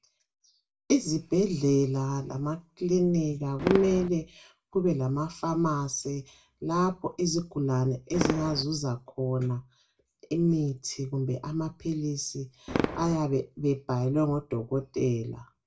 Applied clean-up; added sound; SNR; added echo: none; Fireworks; 12 dB; reverberation time 0.2 s.